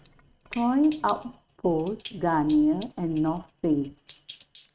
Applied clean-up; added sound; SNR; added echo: neural mask model RNNoise.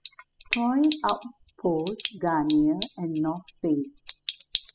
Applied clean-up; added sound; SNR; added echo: classical method spectral subtraction.